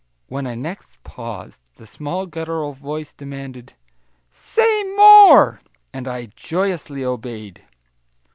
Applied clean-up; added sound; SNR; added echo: none; none; none; none.